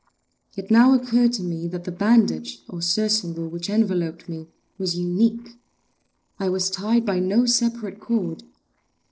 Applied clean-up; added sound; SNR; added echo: neural separator model SepFormer DNS4.